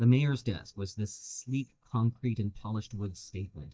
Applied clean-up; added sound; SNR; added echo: neural mask model DeepFilterNet 3.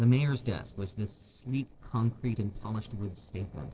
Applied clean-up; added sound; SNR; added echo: neural separator model SepFormer DNS4.